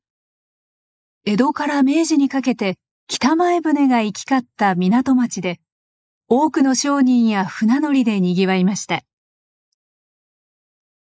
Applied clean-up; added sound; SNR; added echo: neural mask model Resemble Enhance denoiser.